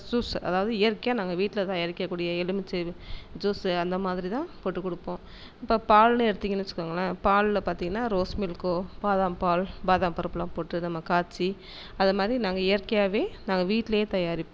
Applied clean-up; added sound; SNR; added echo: none; none; none; none.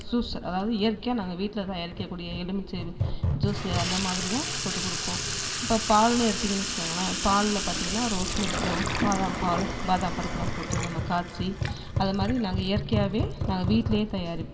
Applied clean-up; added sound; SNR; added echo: none; Sink (filling or washing) / Water tap, faucet; 3 dB; reverberation time 1.9 s.